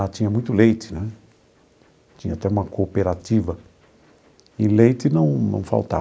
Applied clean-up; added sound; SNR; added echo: none; none; none; none.